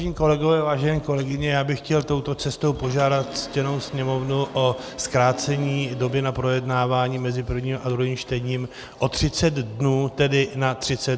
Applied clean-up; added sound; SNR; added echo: none; Subway, metro, underground / Sliding door; 15 dB; none.